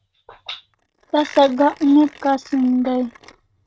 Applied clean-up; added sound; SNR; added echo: neural mask model RNNoise.